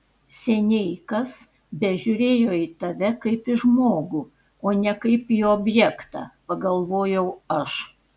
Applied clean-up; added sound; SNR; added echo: none; none; none; none.